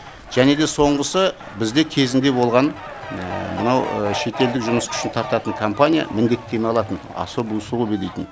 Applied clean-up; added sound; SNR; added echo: none; Fowl; 12 dB; none.